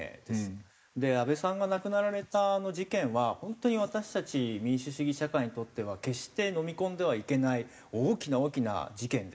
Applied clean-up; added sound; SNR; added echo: neural mask model Resemble Enhance denoiser.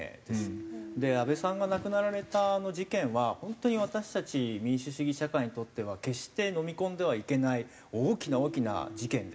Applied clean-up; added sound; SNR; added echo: none; Keyboard (musical); 17 dB; none.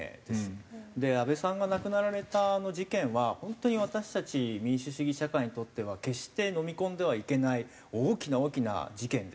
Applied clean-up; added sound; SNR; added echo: none; none; none; none.